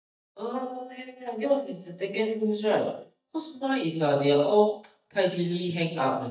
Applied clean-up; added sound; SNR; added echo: neural mask model DeepFilterNet 3.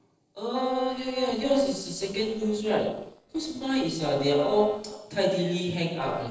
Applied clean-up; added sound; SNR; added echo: neural separator model SepFormer DNS4.